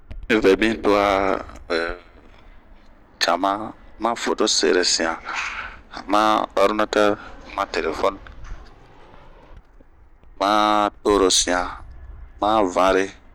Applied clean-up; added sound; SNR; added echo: none; Fixed-wing aircraft, airplane; 19 dB; none.